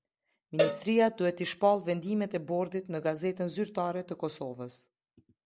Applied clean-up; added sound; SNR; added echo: none; Cowbell; 4 dB; none.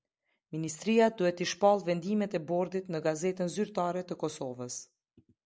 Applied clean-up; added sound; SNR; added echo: none; none; none; none.